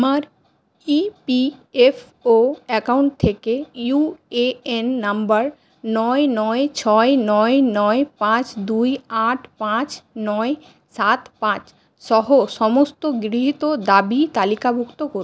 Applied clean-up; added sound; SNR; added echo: none; none; none; none.